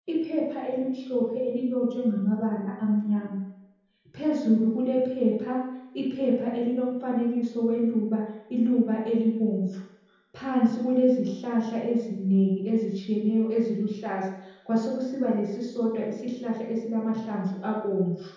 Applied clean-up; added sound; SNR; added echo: none; none; none; reverberation time 0.9 s.